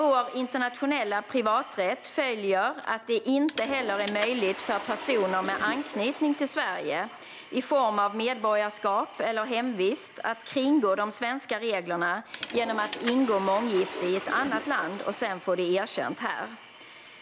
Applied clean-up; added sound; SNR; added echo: none; Toilet flush / Water; 14 dB; none.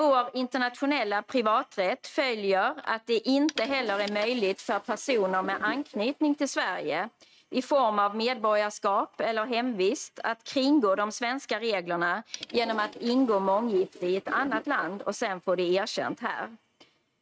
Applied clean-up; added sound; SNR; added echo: neural mask model RNNoise.